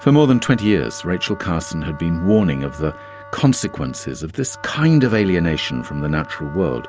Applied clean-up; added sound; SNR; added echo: none; Wind instrument, woodwind instrument; 19 dB; none.